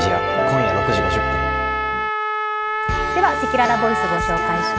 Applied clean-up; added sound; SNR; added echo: none; Trumpet; 0 dB; none.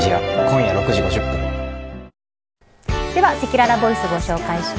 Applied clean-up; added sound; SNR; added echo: none; none; none; none.